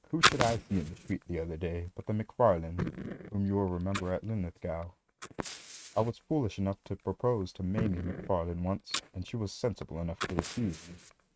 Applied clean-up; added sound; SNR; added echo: neural mask model RNNoise.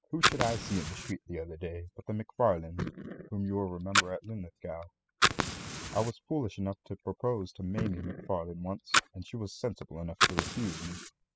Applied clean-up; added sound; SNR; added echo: classical method spectral subtraction.